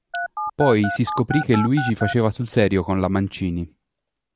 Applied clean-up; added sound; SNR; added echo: none; Telephone; 6 dB; none.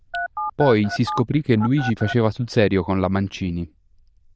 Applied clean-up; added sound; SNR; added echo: neural diffusion model UNIVERSE++.